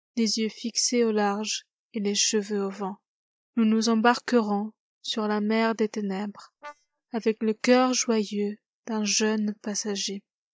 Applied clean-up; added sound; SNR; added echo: neural mask model DeepFilterNet 3.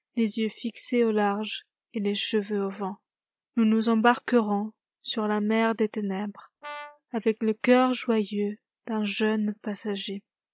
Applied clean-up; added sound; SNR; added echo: neural mask model RNNoise.